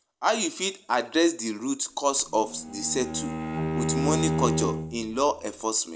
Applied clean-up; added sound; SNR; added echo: none; Bowed string instrument; 3 dB; reverberation time 0.3 s.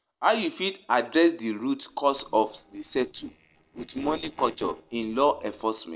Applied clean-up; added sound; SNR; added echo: neural separator model SepFormer DNS4.